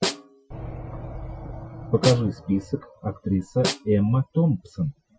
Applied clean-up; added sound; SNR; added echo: classical method Wiener filter.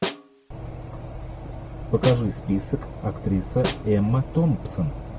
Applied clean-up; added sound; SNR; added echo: none; Snare drum; 10 dB; none.